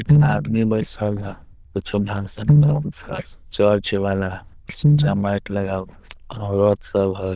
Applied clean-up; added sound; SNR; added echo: neural diffusion model UNIVERSE++.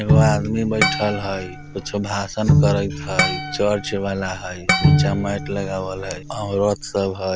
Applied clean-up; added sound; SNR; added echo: none; Harp + Bowed string instrument; -2 dB; none.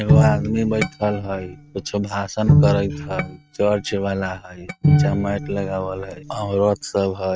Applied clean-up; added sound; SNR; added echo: neural mask model RNNoise.